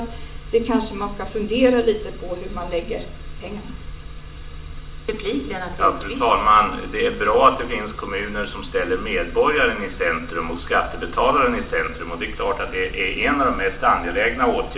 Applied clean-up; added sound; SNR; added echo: none; none; none; reverberation time 0.4 s.